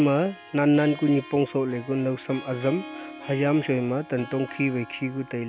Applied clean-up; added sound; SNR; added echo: none; Harp; 17 dB; none.